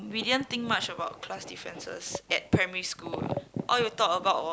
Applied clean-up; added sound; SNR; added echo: none; none; none; none.